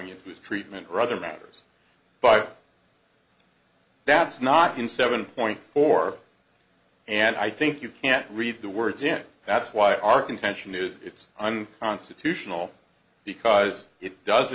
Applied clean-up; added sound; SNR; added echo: none; none; none; none.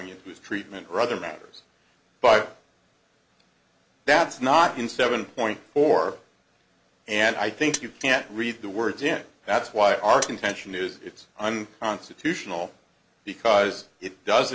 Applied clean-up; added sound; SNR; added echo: none; Mechanisms; 11 dB; none.